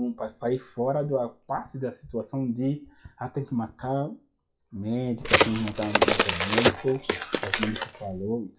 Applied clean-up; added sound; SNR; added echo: classical method WPE with log-MMSE.